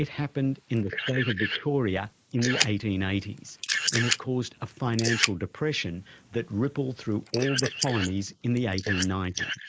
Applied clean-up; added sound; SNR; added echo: neural mask model Resemble Enhance denoiser.